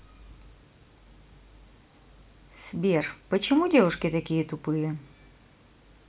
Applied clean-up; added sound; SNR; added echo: none; none; none; none.